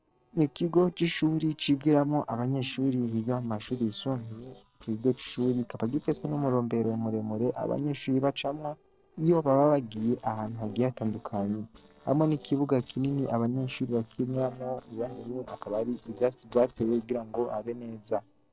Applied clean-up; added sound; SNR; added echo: neural separator model SepFormer DNS4.